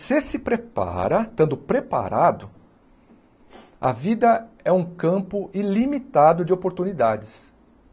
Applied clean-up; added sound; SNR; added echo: none; none; none; none.